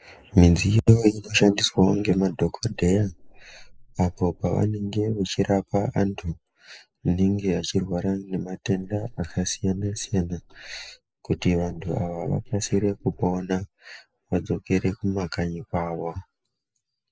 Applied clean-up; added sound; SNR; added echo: neural mask model Resemble Enhance denoiser.